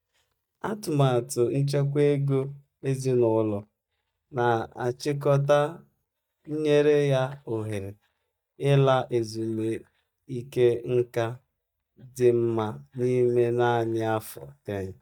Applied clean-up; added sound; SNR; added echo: neural mask model DeepFilterNet 3.